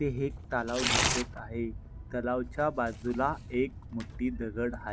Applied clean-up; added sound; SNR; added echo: none; Tearing; 4 dB; none.